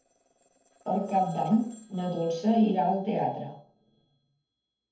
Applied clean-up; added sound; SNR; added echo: neural separator model SepFormer DNS4.